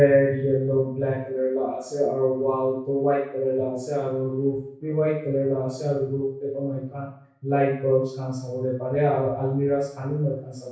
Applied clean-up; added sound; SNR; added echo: none; none; none; reverberation time 0.6 s.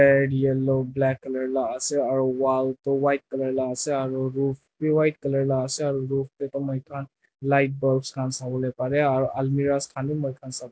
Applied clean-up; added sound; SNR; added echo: none; none; none; none.